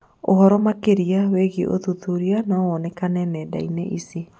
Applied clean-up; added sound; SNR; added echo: none; none; none; none.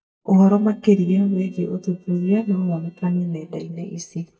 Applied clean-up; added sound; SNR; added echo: neural mask model DeepFilterNet 3.